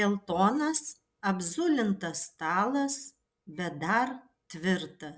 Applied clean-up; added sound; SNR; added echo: none; none; none; none.